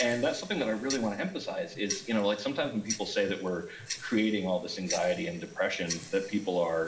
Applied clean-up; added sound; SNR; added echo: none; Tick-tock; 12 dB; reverberation time 1.7 s.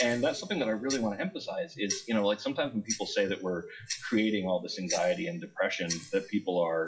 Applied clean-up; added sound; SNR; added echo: classical method WPE with log-MMSE.